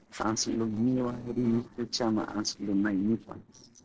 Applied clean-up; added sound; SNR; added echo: neural separator model SepFormer DNS4.